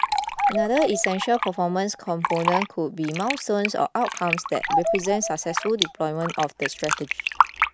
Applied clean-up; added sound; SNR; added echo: none; Bird vocalization, bird call, bird song + Fill (with liquid); 1 dB; none.